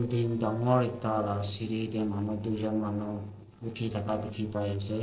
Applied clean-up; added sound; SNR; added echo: neural separator model SepFormer DNS4.